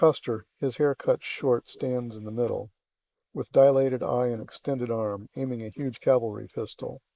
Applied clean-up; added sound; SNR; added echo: neural mask model Resemble Enhance denoiser.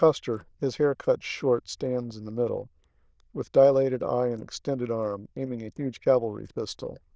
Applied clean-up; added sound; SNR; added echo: neural diffusion model UNIVERSE++.